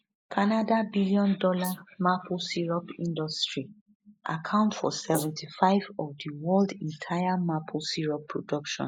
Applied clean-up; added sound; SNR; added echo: neural mask model Resemble Enhance denoiser.